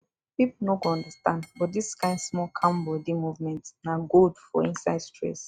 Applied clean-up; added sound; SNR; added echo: neural mask model RNNoise.